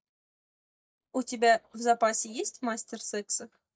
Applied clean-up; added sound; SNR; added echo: neural mask model DeepFilterNet 3.